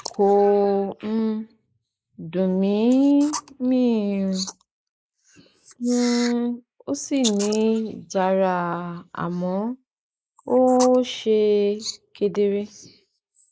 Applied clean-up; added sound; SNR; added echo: neural mask model Resemble Enhance denoiser.